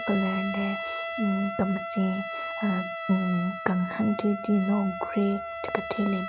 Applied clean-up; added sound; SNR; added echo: none; Trumpet; 7 dB; none.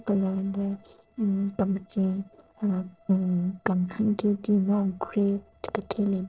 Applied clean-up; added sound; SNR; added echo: neural separator model SepFormer DNS4.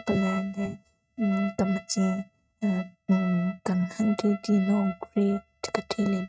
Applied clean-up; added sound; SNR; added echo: neural mask model RNNoise.